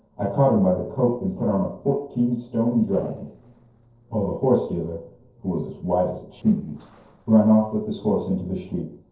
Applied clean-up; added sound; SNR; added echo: neural separator model SepFormer DNS4.